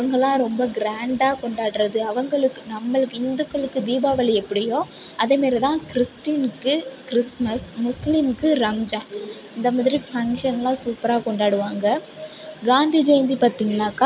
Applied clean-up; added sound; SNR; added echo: none; none; none; none.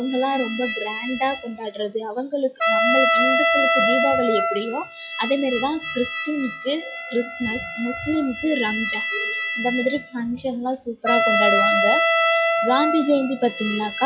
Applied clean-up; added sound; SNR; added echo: classical method log-MMSE.